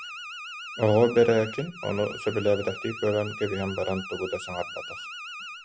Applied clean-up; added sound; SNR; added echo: none; Alarm; 12 dB; none.